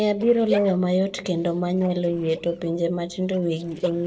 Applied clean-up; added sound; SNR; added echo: neural separator model SepFormer DNS4.